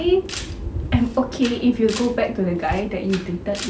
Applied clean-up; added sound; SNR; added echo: none; Camera; 16 dB; none.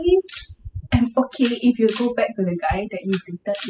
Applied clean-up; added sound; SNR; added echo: classical method spectral subtraction.